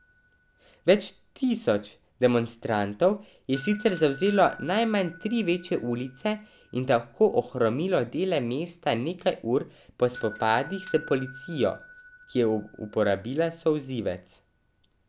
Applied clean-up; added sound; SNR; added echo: none; Bell / Doorbell; 10 dB; none.